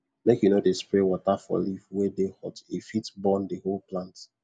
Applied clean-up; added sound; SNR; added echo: none; none; none; none.